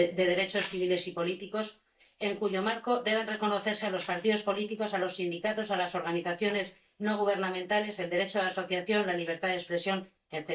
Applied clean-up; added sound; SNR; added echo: neural mask model DeepFilterNet 3.